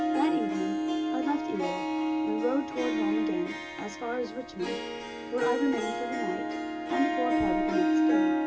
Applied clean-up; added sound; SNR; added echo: none; Harp; -5 dB; reverberation time 0.2 s.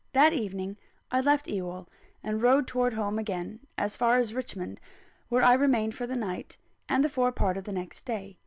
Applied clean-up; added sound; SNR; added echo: none; none; none; none.